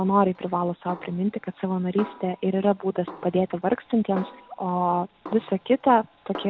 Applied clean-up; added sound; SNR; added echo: none; Snare drum; 18 dB; none.